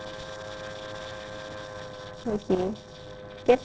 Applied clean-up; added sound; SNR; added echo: neural separator model SepFormer DNS4.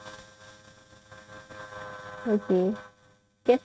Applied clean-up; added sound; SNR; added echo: neural mask model RNNoise.